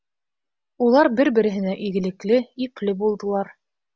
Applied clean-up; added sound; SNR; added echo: none; none; none; none.